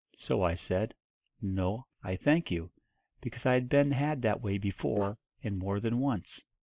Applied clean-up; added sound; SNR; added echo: neural mask model Resemble Enhance denoiser.